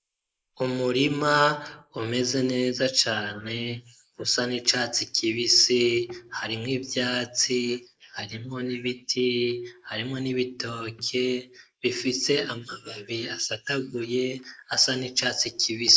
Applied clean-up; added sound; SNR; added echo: neural mask model Resemble Enhance denoiser.